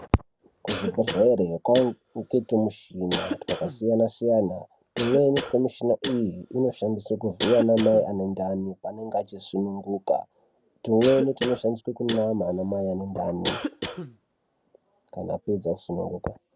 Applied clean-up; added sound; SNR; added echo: none; Cough; 9 dB; none.